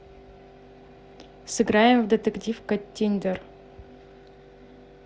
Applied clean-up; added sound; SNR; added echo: none; none; none; none.